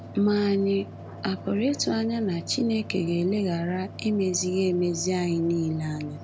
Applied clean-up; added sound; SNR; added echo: none; Mechanical fan; 15 dB; none.